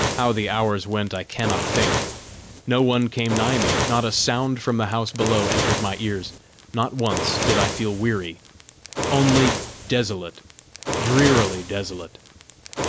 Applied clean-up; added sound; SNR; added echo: none; Fire; 3 dB; none.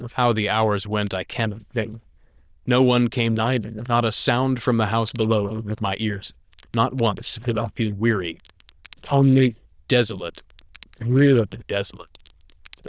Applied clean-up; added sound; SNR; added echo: neural diffusion model UNIVERSE++.